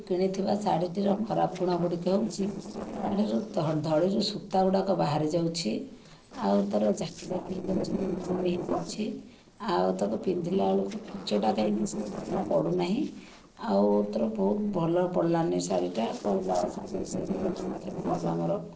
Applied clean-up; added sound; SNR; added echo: neural separator model SepFormer DNS4.